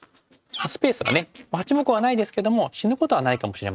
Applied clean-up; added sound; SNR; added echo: neural mask model RNNoise.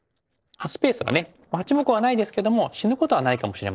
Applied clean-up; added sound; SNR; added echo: neural separator model SepFormer DNS4.